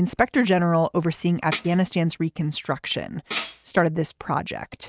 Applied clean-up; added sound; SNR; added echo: neural mask model RNNoise.